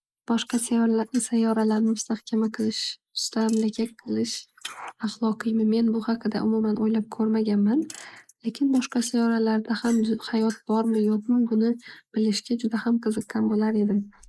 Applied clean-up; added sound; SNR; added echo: neural mask model Resemble Enhance denoiser.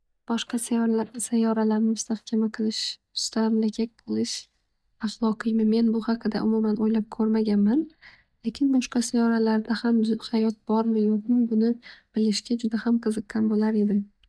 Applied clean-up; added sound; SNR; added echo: neural mask model DeepFilterNet 3.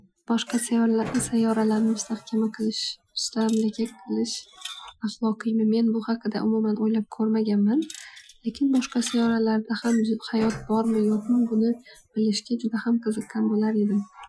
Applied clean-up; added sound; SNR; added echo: classical method Wiener filter.